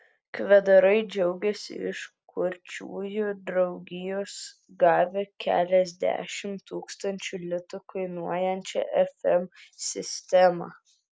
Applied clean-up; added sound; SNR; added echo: none; none; none; none.